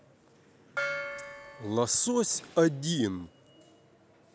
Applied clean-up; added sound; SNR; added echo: none; Gong; 10 dB; none.